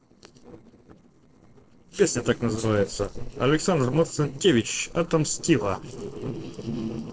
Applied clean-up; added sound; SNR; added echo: neural separator model SepFormer DNS4.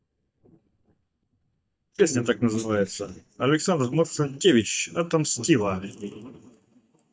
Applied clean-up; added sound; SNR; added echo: neural mask model DeepFilterNet 3.